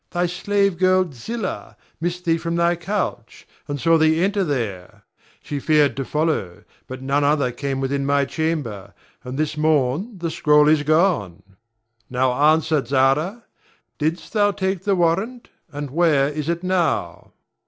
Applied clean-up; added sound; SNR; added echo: none; none; none; none.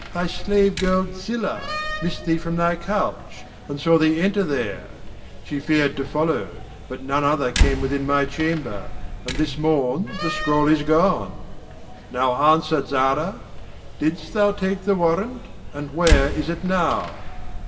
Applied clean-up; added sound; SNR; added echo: none; Slam; 6 dB; reverberation time 1.7 s.